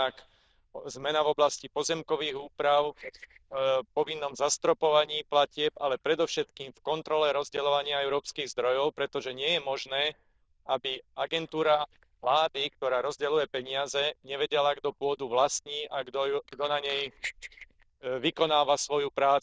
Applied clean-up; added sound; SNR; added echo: neural diffusion model UNIVERSE++.